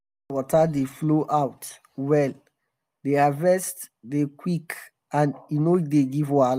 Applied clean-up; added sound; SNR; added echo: none; none; none; none.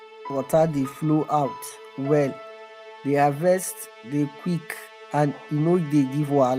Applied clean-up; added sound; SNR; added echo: none; Musical instrument + Piano; 17 dB; none.